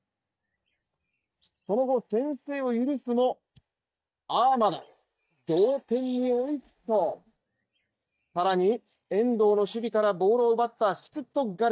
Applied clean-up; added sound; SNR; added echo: neural mask model DeepFilterNet 3.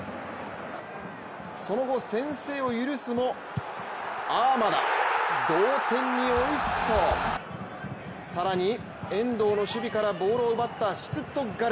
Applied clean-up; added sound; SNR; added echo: none; none; none; none.